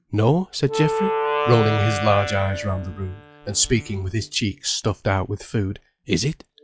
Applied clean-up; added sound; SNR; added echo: classical method log-MMSE.